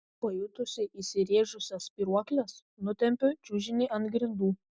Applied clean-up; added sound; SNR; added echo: none; none; none; none.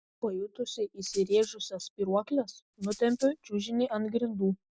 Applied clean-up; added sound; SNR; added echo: none; Rattle (instrument); 18 dB; none.